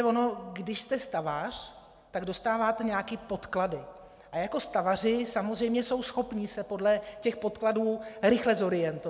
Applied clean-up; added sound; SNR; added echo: none; none; none; none.